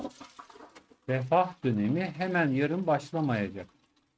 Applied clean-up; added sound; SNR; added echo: neural mask model RNNoise.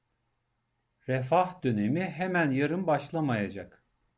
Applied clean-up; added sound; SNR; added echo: none; none; none; none.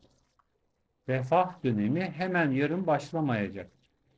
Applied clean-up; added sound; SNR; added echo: neural separator model SepFormer DNS4.